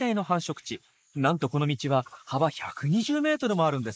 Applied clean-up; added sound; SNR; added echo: neural mask model Resemble Enhance denoiser.